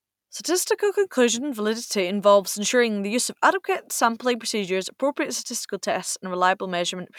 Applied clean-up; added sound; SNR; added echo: none; none; none; none.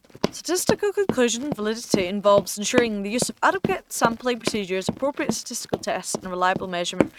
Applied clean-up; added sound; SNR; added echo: neural mask model RNNoise.